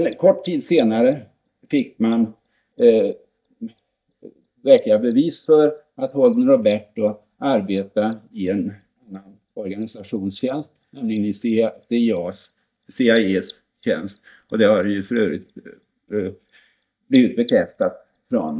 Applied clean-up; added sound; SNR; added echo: neural mask model DeepFilterNet 3.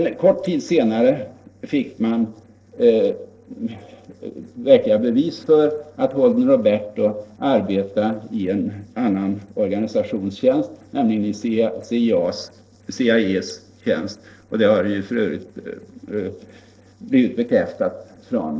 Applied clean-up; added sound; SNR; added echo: neural separator model SepFormer DNS4.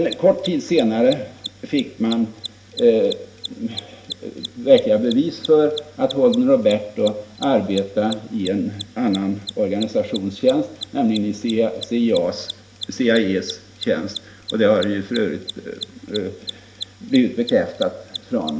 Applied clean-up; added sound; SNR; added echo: none; Mechanisms; 16 dB; reverberation time 0.6 s.